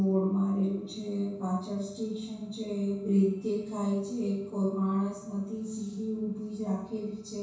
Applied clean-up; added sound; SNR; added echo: none; none; none; reverberation time 0.6 s.